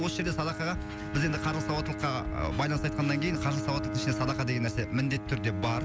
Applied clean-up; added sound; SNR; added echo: none; Bowed string instrument; 6 dB; none.